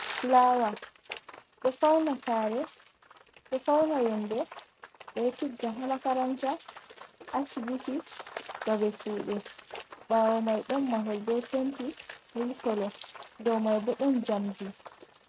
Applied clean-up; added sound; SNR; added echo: neural mask model RNNoise.